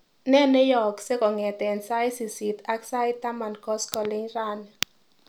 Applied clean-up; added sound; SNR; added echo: none; none; none; none.